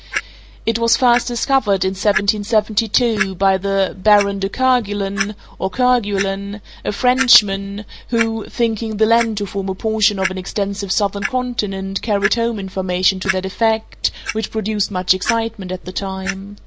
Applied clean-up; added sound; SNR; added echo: none; Clock; 12 dB; none.